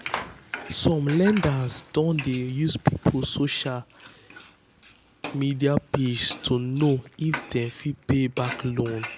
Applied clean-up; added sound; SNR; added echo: none; Frying (food); 13 dB; none.